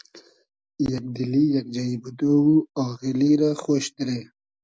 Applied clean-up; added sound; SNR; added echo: none; none; none; none.